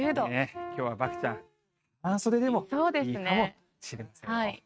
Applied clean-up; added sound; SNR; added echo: neural mask model RNNoise.